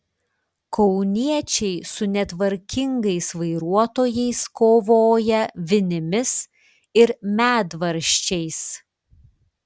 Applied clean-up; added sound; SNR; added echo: none; none; none; none.